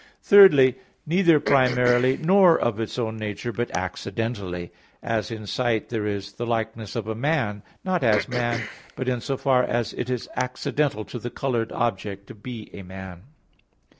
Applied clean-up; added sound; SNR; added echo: none; Cough; 12 dB; none.